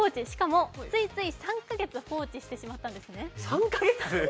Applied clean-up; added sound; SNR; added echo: none; none; none; none.